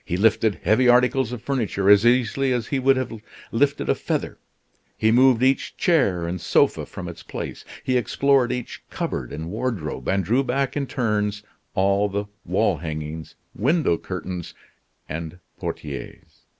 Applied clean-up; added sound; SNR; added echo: none; none; none; none.